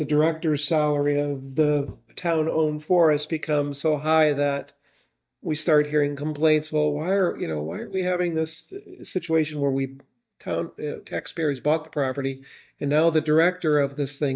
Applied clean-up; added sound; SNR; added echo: neural mask model DeepFilterNet 3.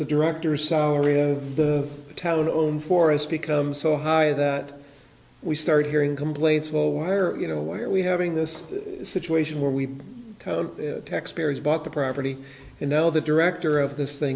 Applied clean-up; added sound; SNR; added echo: none; none; none; none.